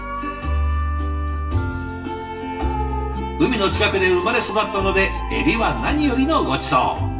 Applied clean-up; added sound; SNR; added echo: none; none; none; reverberation time 0.7 s.